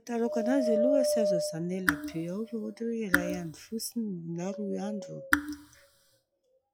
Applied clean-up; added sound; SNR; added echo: classical method log-MMSE.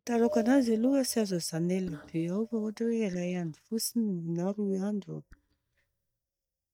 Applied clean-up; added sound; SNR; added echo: neural mask model DeepFilterNet 3.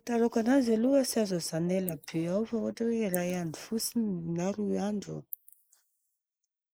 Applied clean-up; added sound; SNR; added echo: neural mask model Resemble Enhance denoiser.